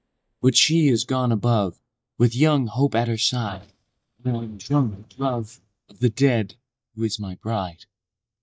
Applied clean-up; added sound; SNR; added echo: neural mask model DeepFilterNet 3.